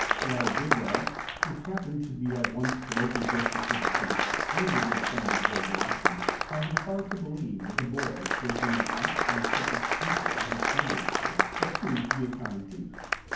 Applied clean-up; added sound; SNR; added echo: none; Applause; -4 dB; reverberation time 0.9 s.